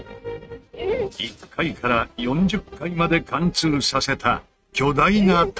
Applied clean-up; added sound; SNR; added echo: neural mask model RNNoise.